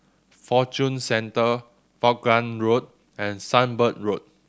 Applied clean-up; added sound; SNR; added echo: none; none; none; none.